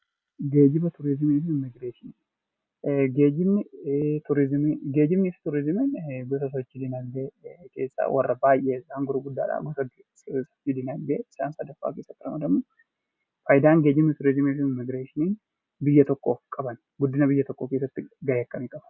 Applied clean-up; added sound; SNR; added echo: none; none; none; none.